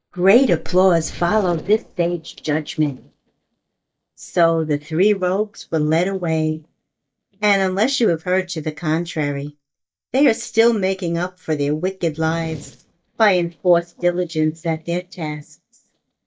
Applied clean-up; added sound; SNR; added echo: neural mask model DeepFilterNet 3.